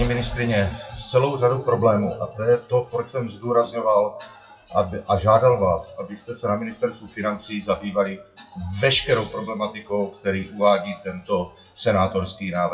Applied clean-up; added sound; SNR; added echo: classical method WPE with log-MMSE.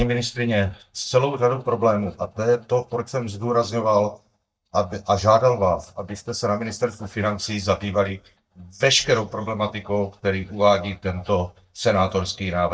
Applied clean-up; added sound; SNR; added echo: neural mask model DeepFilterNet 3.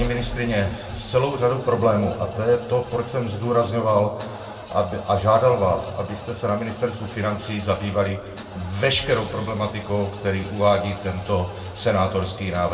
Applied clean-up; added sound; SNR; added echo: none; Engine starting / Car; 19 dB; reverberation time 1.8 s.